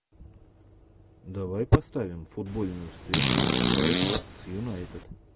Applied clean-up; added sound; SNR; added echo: none; Fart; -4 dB; none.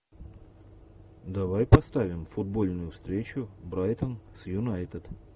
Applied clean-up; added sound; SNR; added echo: none; none; none; none.